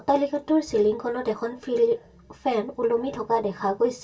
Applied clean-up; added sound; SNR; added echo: none; none; none; reverberation time 0.1 s.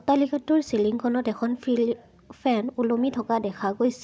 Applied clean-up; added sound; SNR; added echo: none; none; none; none.